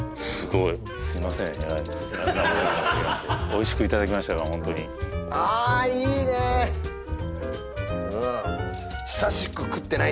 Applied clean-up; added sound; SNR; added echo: none; Bird; 20 dB; none.